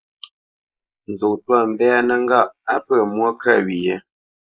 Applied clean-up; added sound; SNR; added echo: neural mask model Resemble Enhance denoiser.